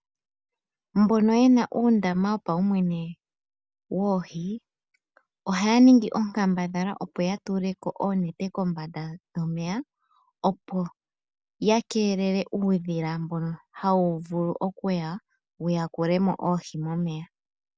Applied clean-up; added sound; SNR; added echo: none; none; none; none.